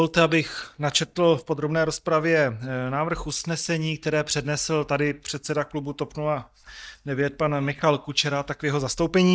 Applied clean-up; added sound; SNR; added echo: neural mask model DeepFilterNet 3.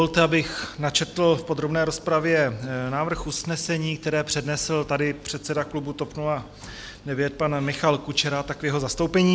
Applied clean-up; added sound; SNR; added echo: none; none; none; none.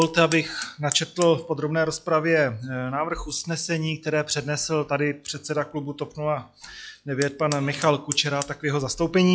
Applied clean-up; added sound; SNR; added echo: classical method log-MMSE.